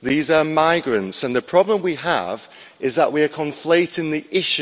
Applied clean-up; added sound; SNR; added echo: none; none; none; none.